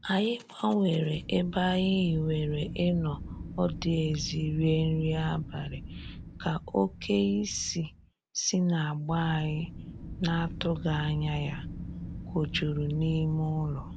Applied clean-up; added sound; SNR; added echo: none; Wind; 11 dB; none.